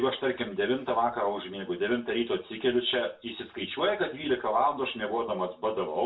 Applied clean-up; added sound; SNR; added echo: none; none; none; reverberation time 0.3 s.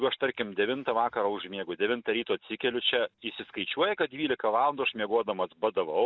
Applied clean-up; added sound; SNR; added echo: none; none; none; none.